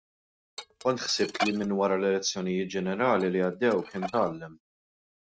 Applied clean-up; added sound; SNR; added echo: neural mask model RNNoise.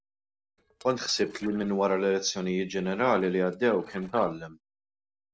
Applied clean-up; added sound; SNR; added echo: neural separator model SepFormer DNS4.